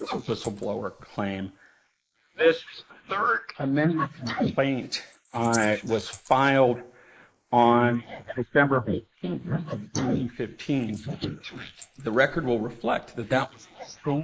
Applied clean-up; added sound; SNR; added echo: neural mask model Resemble Enhance denoiser.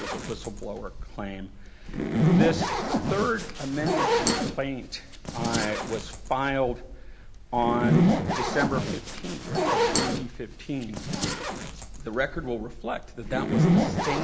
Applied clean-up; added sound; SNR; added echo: none; Zipper (clothing); -4 dB; none.